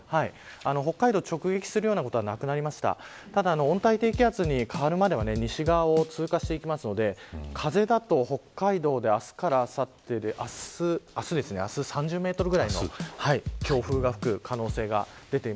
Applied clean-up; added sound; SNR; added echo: none; Drum / Drum kit; 9 dB; none.